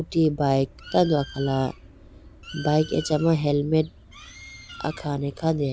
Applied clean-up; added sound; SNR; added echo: none; Bird; 18 dB; none.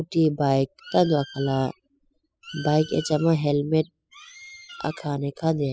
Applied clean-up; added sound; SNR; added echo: classical method spectral subtraction.